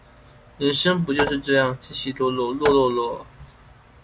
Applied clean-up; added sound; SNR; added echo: none; Hammer; 12 dB; none.